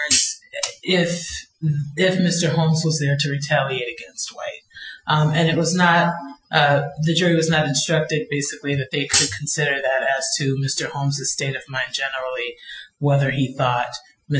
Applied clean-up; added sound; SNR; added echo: classical method Wiener filter.